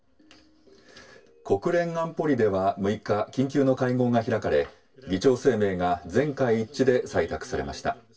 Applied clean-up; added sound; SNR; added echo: none; none; none; reverberation time 0.1 s.